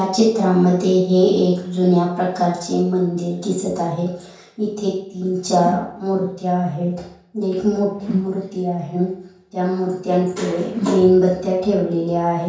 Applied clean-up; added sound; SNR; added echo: none; Whoosh, swoosh, swish; 13 dB; reverberation time 0.5 s.